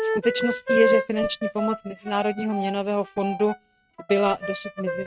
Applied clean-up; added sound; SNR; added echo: neural mask model RNNoise.